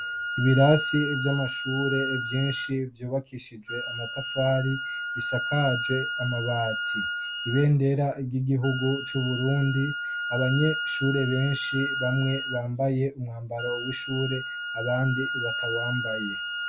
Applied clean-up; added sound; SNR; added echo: none; Wind instrument, woodwind instrument; 5 dB; none.